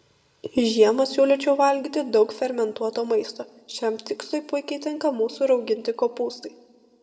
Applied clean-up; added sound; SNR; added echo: none; none; none; reverberation time 1.2 s.